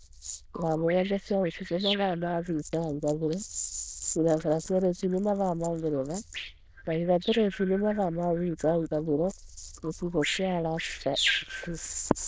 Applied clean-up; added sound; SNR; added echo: neural diffusion model UNIVERSE++.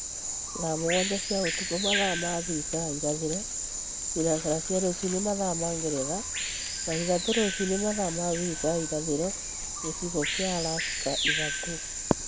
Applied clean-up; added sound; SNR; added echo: none; Bird vocalization, bird call, bird song; 1 dB; none.